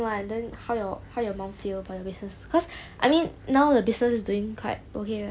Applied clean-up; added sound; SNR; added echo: none; none; none; none.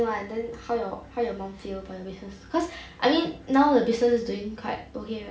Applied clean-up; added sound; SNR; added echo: none; none; none; reverberation time 0.4 s.